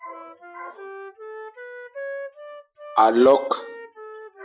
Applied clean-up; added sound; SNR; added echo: classical method Wiener filter.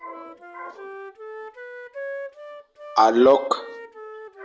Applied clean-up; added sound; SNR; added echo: none; Wind instrument, woodwind instrument; 13 dB; none.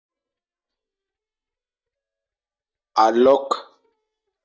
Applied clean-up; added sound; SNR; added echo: neural mask model DeepFilterNet 3.